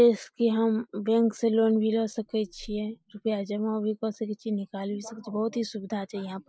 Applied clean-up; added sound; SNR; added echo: neural mask model Resemble Enhance denoiser.